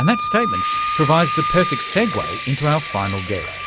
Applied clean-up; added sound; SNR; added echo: none; Wind instrument, woodwind instrument + Sink (filling or washing) / Water tap, faucet / Liquid; 4 dB; none.